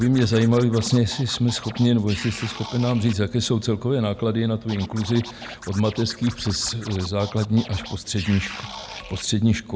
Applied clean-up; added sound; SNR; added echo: none; Scratching (performance technique); 16 dB; none.